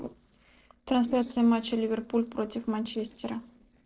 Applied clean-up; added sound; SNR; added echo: neural separator model SepFormer DNS4.